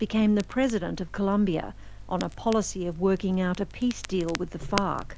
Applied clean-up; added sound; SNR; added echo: none; Crackle; 12 dB; none.